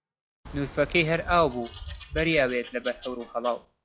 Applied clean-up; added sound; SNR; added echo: classical method log-MMSE.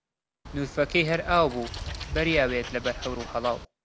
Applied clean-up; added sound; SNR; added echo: none; Wild animals; 9 dB; none.